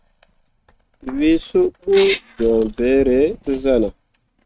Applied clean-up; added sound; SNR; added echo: neural mask model RNNoise.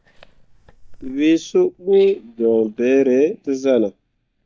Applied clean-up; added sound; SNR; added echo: neural mask model DeepFilterNet 3.